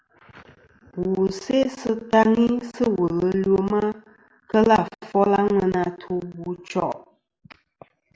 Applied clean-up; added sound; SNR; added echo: none; none; none; none.